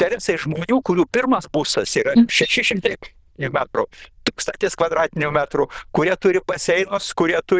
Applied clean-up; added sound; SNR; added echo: neural diffusion model UNIVERSE++.